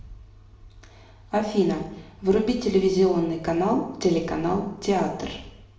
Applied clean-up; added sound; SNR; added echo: none; none; none; reverberation time 0.7 s.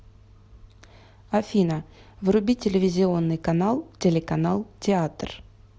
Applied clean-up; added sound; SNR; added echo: none; none; none; none.